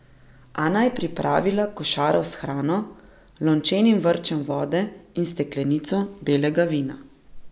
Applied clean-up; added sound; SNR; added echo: none; none; none; none.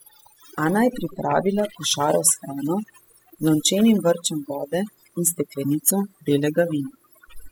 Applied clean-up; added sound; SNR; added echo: classical method spectral subtraction.